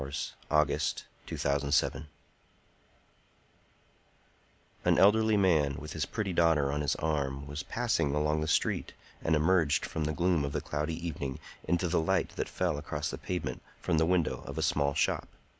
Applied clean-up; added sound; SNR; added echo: none; none; none; none.